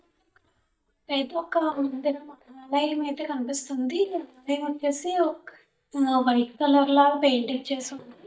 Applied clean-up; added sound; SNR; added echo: neural mask model DeepFilterNet 3.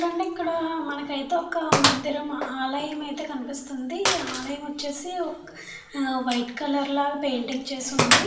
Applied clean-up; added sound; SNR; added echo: none; Gunshot, gunfire; 1 dB; reverberation time 0.7 s.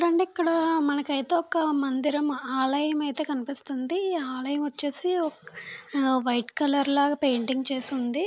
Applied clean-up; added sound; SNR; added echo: none; none; none; none.